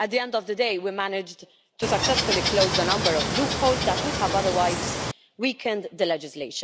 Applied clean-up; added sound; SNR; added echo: none; Water / Bird; -1 dB; none.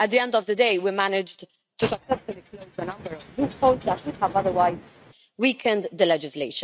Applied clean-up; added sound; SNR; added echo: neural mask model RNNoise.